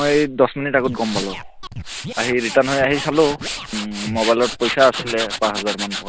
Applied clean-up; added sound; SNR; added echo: none; Scratching (performance technique) + Tools; 9 dB; none.